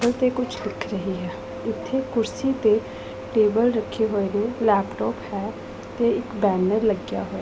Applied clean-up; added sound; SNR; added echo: none; Clapping; 14 dB; none.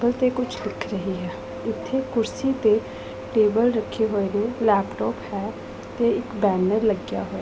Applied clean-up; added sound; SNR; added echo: none; none; none; none.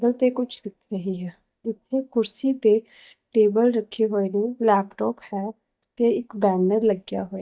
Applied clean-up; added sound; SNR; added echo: neural mask model DeepFilterNet 3.